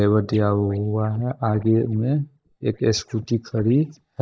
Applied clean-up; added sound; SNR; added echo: neural mask model DeepFilterNet 3.